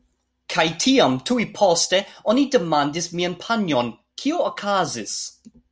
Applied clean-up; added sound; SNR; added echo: none; none; none; none.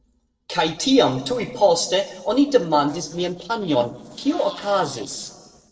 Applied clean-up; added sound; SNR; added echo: neural separator model SepFormer DNS4.